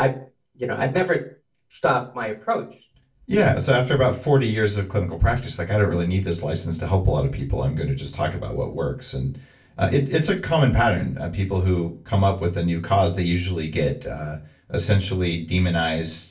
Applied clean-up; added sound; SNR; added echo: none; none; none; reverberation time 0.3 s.